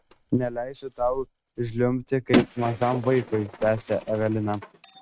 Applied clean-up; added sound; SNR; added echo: neural mask model RNNoise.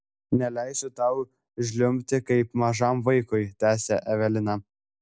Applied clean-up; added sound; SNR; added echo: none; none; none; none.